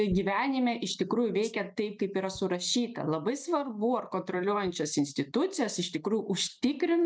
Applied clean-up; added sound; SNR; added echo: neural mask model DeepFilterNet 3.